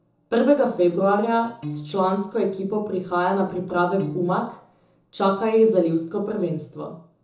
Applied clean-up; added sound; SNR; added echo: none; Piano; 13 dB; reverberation time 0.6 s.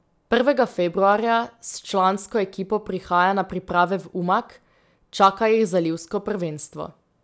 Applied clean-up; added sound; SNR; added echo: none; none; none; none.